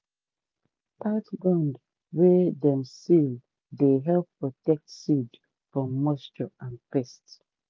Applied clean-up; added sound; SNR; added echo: none; none; none; none.